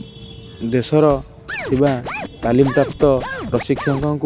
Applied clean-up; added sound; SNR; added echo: none; Scratching (performance technique); 10 dB; none.